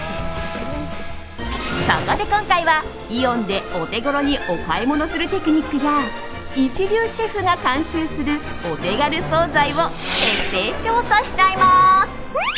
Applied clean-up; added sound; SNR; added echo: none; Fireworks + Writing; 10 dB; none.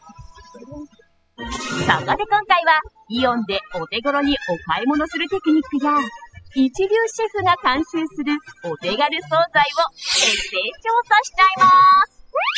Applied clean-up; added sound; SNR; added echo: classical method spectral subtraction.